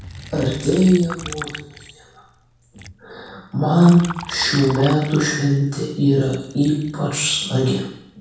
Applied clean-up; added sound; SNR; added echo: none; Liquid; 17 dB; reverberation time 0.6 s.